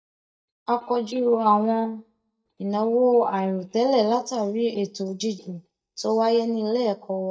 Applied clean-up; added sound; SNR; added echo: neural mask model DeepFilterNet 3.